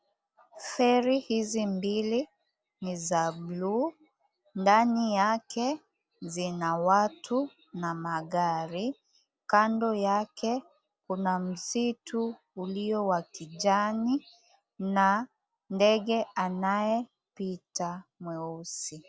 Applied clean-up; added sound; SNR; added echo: none; none; none; none.